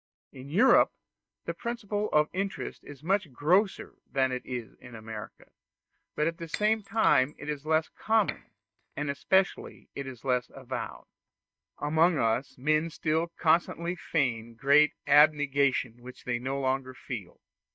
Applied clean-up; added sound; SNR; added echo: neural mask model DeepFilterNet 3.